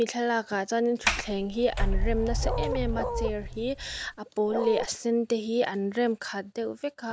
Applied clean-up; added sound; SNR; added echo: none; Sliding door + Bark; 0 dB; none.